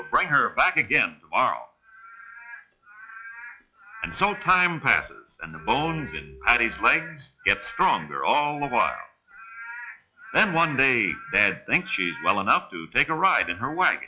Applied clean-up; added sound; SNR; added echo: classical method log-MMSE.